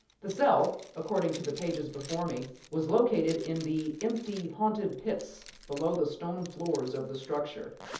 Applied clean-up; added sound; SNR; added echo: none; Zipper (clothing); 20 dB; reverberation time 0.7 s.